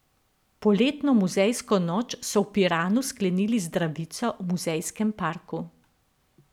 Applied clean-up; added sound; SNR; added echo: none; none; none; none.